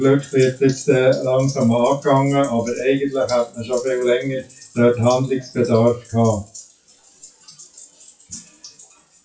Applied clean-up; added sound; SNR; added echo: classical method WPE with log-MMSE.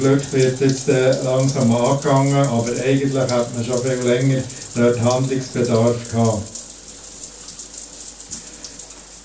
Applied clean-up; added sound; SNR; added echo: none; Bathtub (filling or washing); 15 dB; reverberation time 0.2 s.